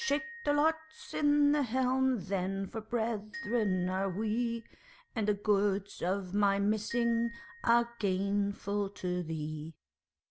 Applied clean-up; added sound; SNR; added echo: none; Glockenspiel; 20 dB; none.